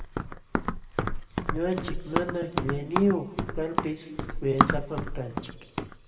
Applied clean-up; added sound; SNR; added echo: none; Run; -1 dB; reverberation time 1.8 s.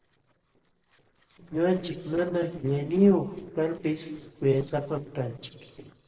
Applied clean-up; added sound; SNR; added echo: neural separator model SepFormer DNS4.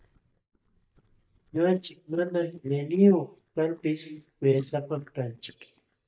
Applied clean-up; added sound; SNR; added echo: neural mask model DeepFilterNet 3.